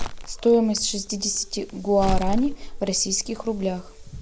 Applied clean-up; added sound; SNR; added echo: none; Crumpling, crinkling; 5 dB; none.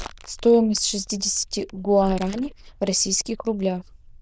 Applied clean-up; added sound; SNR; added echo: neural diffusion model UNIVERSE++.